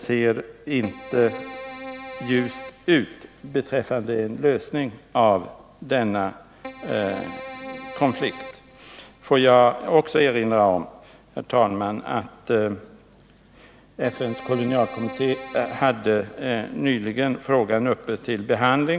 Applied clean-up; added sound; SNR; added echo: none; Keyboard (musical); 14 dB; none.